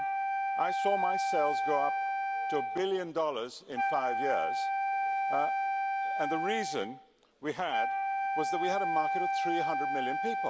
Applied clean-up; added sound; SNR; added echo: none; Wind instrument, woodwind instrument; -3 dB; none.